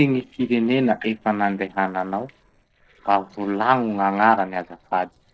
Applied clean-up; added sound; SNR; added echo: neural separator model SepFormer DNS4.